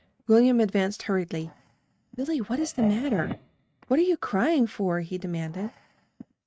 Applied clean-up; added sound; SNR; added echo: neural mask model RNNoise.